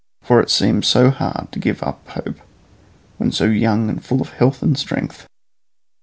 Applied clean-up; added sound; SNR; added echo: none; none; none; none.